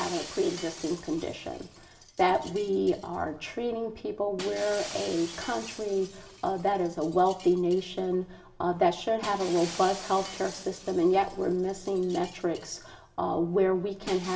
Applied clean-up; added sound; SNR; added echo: none; Shatter; 16 dB; reverberation time 0.6 s.